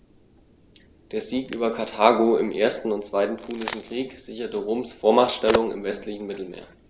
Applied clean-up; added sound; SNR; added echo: none; Crack; 14 dB; none.